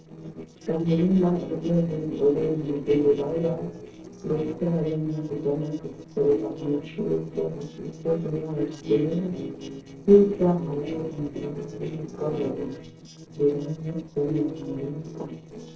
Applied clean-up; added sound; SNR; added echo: neural separator model SepFormer DNS4.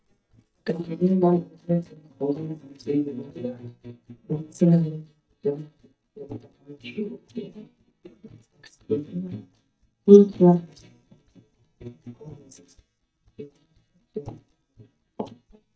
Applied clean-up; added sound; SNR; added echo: neural mask model DeepFilterNet 3.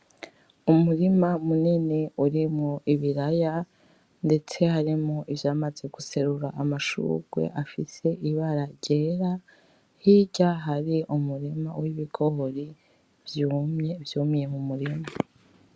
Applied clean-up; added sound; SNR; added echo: none; none; none; none.